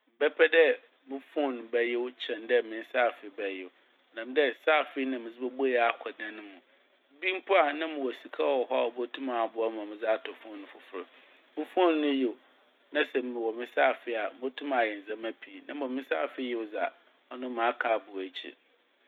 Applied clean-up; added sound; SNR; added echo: none; none; none; none.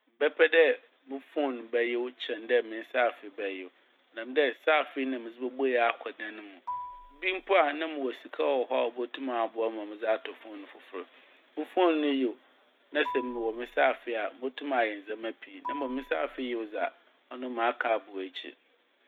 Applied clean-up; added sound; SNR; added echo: none; Marimba, xylophone; 13 dB; none.